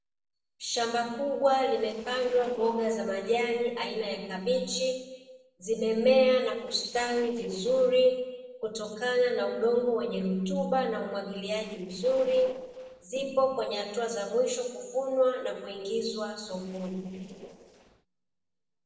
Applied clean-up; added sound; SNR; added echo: neural separator model SepFormer DNS4.